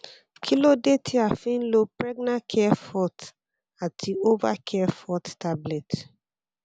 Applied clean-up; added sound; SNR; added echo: none; none; none; none.